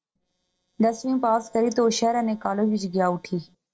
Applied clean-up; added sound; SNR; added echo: neural separator model SepFormer DNS4.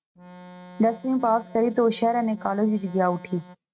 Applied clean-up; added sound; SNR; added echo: neural mask model RNNoise.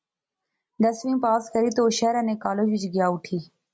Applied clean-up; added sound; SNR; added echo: none; none; none; none.